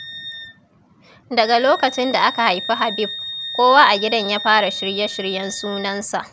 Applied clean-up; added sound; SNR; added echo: none; Wind instrument, woodwind instrument; 11 dB; none.